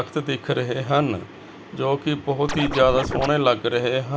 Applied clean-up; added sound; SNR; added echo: none; Scratching (performance technique); 5 dB; none.